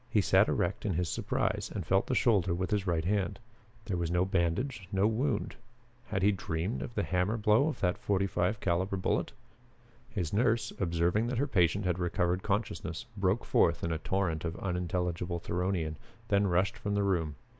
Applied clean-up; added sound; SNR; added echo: none; none; none; none.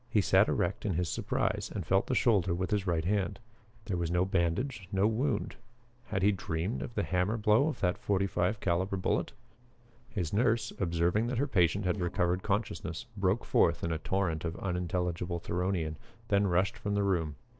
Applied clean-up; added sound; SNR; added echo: neural separator model SepFormer DNS4.